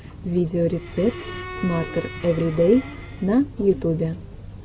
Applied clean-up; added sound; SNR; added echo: none; Bowed string instrument; 15 dB; none.